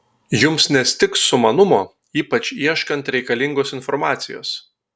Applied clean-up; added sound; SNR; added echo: none; none; none; none.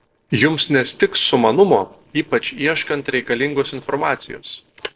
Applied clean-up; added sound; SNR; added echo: neural separator model SepFormer DNS4.